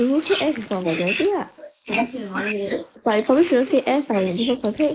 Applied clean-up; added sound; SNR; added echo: neural mask model Resemble Enhance denoiser.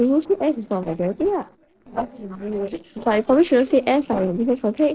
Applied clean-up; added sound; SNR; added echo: neural separator model SepFormer DNS4.